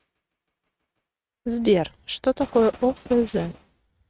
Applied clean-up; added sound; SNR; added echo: neural mask model RNNoise.